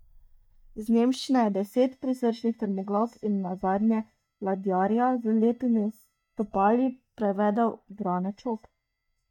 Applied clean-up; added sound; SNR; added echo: neural mask model DeepFilterNet 3.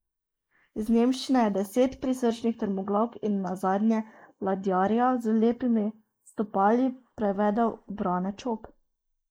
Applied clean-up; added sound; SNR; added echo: neural mask model Resemble Enhance denoiser.